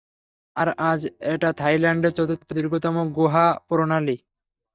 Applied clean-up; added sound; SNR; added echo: neural mask model DeepFilterNet 3.